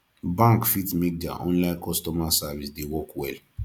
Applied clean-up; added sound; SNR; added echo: none; none; none; none.